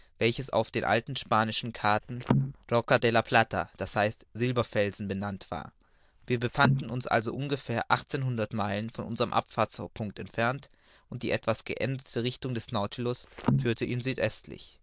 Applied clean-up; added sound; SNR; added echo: neural diffusion model UNIVERSE++.